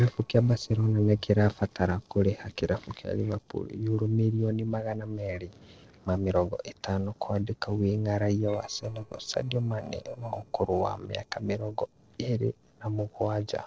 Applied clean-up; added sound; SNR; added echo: neural separator model SepFormer DNS4.